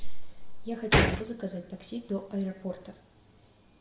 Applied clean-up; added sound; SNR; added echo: none; Gunshot, gunfire; -1 dB; reverberation time 0.8 s.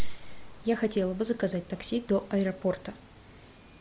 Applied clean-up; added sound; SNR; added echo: none; none; none; none.